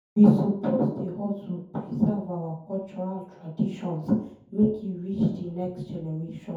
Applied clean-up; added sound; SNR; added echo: none; none; none; reverberation time 0.6 s.